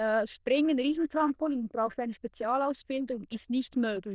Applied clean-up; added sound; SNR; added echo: neural diffusion model UNIVERSE++.